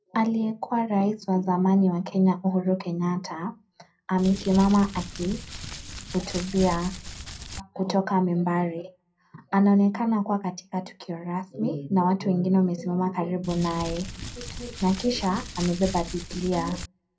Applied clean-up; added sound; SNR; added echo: none; Crumpling, crinkling; 11 dB; reverberation time 0.2 s.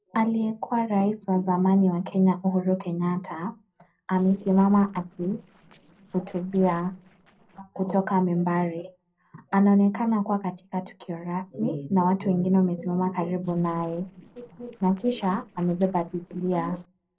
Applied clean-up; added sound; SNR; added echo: neural separator model SepFormer DNS4.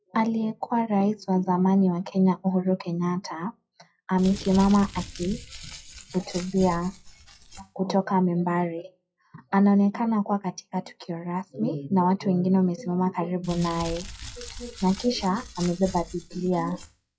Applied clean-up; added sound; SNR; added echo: classical method WPE with log-MMSE.